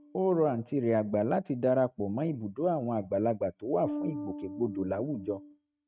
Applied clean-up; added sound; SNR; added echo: neural mask model RNNoise.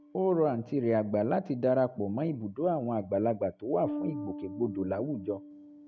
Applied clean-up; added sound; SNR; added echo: none; Bass guitar; 13 dB; none.